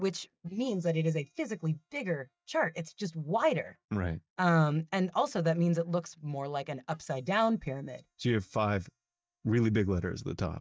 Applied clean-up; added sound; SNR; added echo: neural mask model DeepFilterNet 3.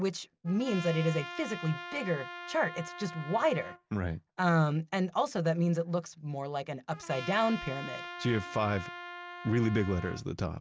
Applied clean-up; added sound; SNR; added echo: none; Trumpet; 12 dB; none.